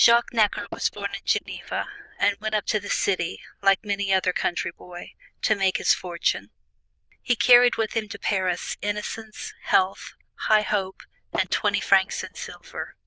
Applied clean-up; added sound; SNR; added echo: neural diffusion model UNIVERSE++.